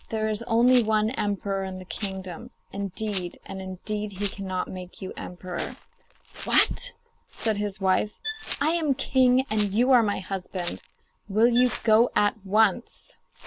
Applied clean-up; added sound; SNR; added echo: none; Bowed string instrument + Rattle; 17 dB; none.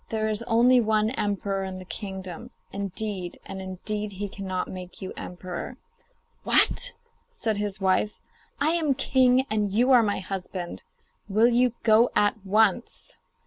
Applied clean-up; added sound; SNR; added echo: none; none; none; none.